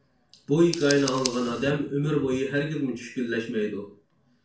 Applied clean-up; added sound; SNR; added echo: none; Scissors; 15 dB; reverberation time 0.4 s.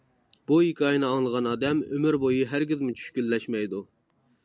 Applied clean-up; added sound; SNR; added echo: none; none; none; none.